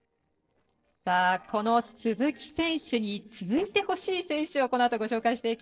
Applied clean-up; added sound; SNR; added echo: neural separator model SepFormer DNS4.